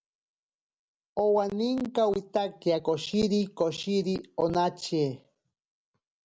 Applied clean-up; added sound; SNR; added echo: none; none; none; none.